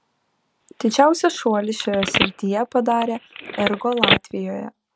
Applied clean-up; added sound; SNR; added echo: none; Telephone; 4 dB; none.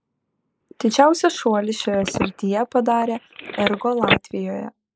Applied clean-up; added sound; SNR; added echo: neural mask model Resemble Enhance denoiser.